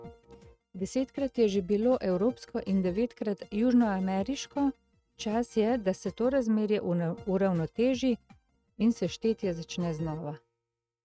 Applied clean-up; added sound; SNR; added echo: neural mask model RNNoise.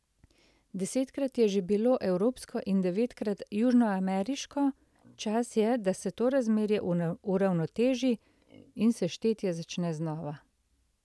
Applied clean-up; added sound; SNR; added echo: none; none; none; none.